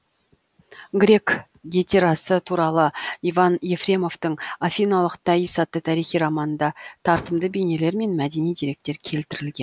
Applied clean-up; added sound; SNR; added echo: none; Fireworks; 17 dB; none.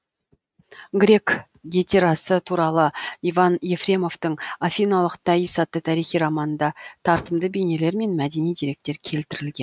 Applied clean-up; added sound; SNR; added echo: neural mask model RNNoise.